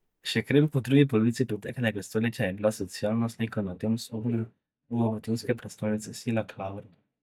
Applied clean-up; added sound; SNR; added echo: neural mask model DeepFilterNet 3.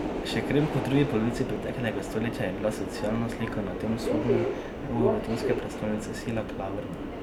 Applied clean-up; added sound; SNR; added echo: none; Subway, metro, underground; 1 dB; none.